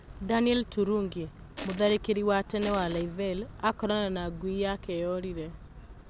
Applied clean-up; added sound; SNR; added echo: none; Crushing; 11 dB; none.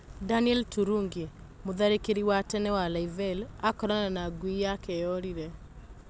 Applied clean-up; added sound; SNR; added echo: none; none; none; none.